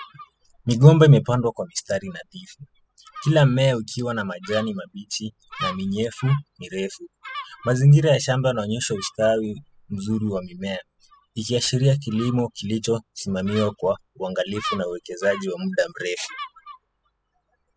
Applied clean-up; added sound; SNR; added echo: classical method spectral subtraction.